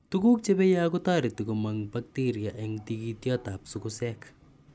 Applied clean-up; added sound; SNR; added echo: none; none; none; none.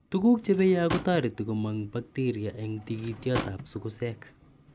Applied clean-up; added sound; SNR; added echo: none; Drawer open or close / Wood; 10 dB; none.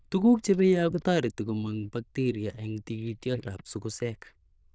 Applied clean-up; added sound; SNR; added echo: neural diffusion model UNIVERSE++.